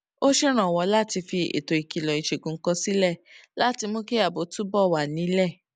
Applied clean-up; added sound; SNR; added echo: none; none; none; none.